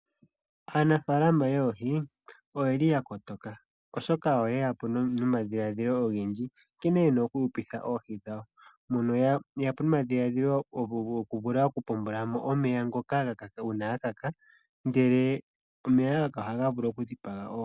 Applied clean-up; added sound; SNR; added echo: none; none; none; none.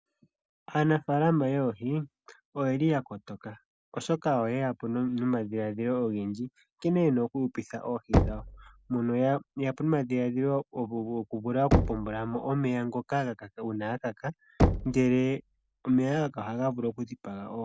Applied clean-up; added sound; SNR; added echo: none; Knock; 3 dB; none.